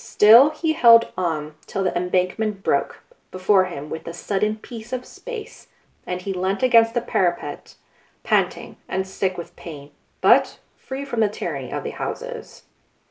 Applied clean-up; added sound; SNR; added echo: none; none; none; none.